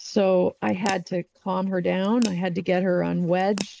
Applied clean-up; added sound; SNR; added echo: neural mask model Resemble Enhance denoiser.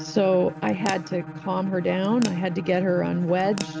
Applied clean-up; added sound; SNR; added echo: none; Bowed string instrument + Crack / Crackle; 11 dB; none.